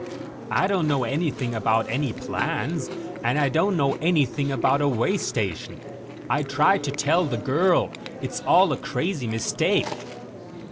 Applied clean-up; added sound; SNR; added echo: none; Chewing, mastication; 11 dB; none.